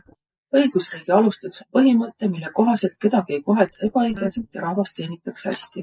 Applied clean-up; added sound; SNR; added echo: neural mask model Resemble Enhance denoiser.